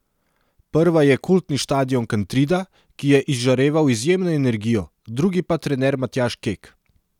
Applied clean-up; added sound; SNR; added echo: none; none; none; none.